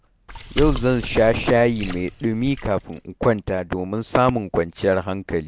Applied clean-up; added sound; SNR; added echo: none; Water / Splash, splatter; 8 dB; none.